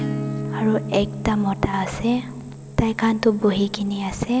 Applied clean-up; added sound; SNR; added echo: none; Acoustic guitar / Strum; 9 dB; none.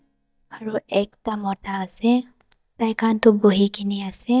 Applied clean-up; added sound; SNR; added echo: neural mask model DeepFilterNet 3.